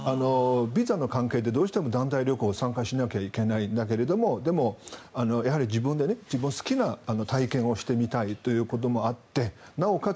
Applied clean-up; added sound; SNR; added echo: none; none; none; none.